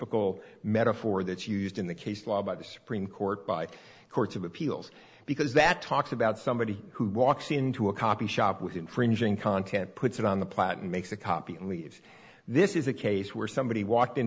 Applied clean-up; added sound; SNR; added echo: none; none; none; none.